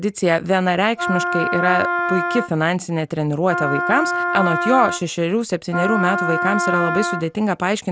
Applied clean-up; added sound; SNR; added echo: none; Wind instrument, woodwind instrument; 2 dB; none.